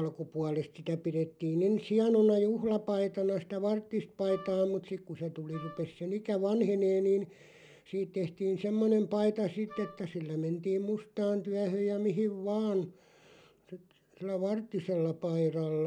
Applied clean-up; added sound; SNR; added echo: none; Wind instrument, woodwind instrument; 18 dB; none.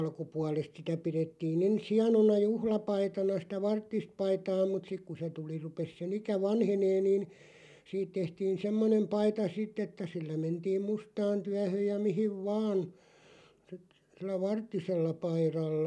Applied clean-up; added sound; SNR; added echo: none; none; none; none.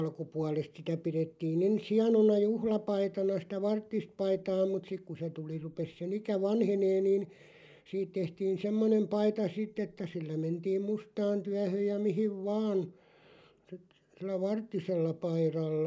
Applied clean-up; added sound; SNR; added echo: neural mask model Resemble Enhance denoiser.